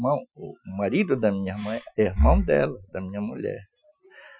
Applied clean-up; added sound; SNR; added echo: classical method Wiener filter.